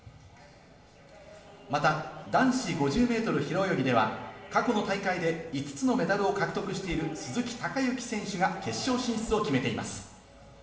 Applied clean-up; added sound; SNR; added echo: none; Zipper (clothing); 18 dB; reverberation time 0.8 s.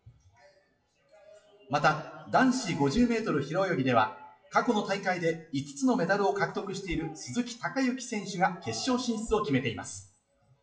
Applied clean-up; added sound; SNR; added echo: classical method WPE with log-MMSE.